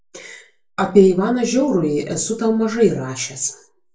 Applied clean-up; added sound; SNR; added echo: none; none; none; reverberation time 0.3 s.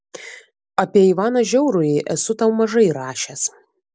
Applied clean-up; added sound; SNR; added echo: none; none; none; none.